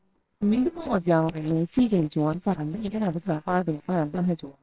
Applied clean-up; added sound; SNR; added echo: neural separator model SepFormer WHAMR!.